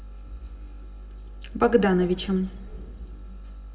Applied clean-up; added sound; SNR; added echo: none; none; none; reverberation time 0.8 s.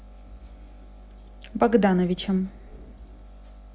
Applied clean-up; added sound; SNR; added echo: none; none; none; none.